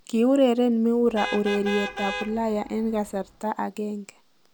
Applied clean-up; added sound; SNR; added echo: none; Vehicle horn, car horn, honking; 10 dB; none.